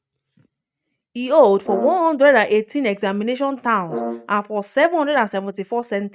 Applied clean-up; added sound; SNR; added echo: neural mask model RNNoise.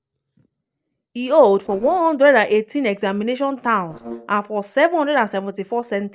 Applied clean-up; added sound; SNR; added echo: neural separator model SepFormer DNS4.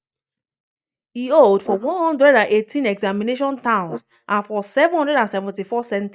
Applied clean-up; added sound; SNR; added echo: neural mask model DeepFilterNet 3.